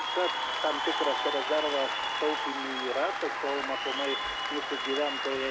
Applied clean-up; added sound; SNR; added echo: none; Applause / Cheering; -1 dB; none.